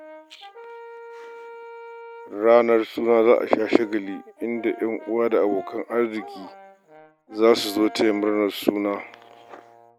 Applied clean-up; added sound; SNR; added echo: none; Brass instrument; 20 dB; none.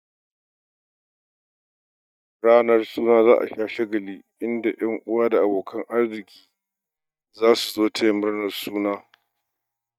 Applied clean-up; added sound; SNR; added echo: neural mask model DeepFilterNet 3.